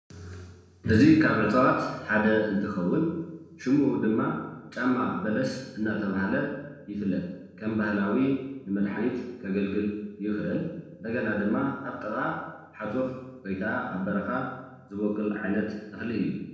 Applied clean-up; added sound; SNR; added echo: none; none; none; reverberation time 1.0 s.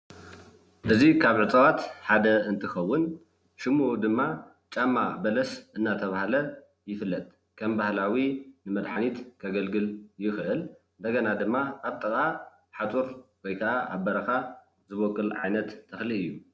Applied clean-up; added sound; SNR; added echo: none; none; none; none.